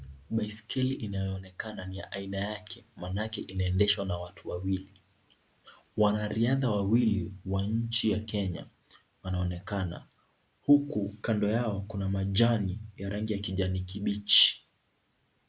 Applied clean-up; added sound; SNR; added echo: none; none; none; none.